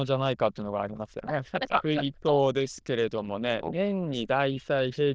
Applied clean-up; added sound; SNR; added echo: neural diffusion model UNIVERSE++.